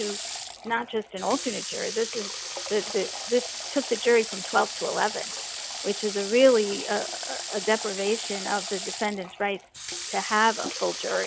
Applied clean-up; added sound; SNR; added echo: none; Water tap, faucet / Water; 7 dB; none.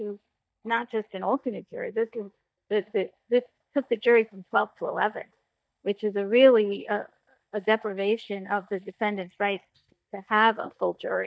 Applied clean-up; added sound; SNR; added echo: neural mask model DeepFilterNet 3.